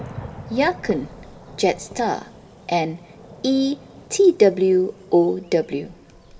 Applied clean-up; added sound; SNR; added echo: none; Fireworks; 19 dB; reverberation time 0.3 s.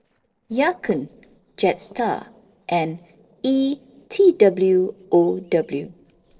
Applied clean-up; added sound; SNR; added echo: neural separator model SepFormer DNS4.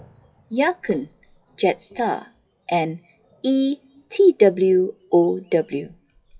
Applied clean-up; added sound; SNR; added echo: classical method WPE with log-MMSE.